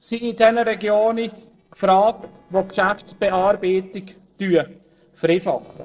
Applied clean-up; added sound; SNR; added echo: neural separator model SepFormer DNS4.